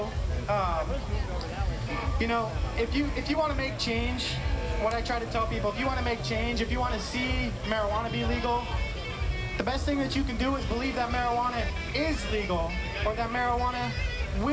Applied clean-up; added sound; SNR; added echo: none; Engine; 16 dB; none.